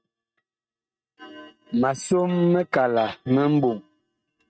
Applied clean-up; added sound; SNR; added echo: neural mask model RNNoise.